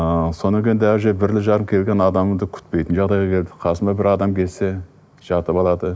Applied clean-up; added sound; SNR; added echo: none; none; none; none.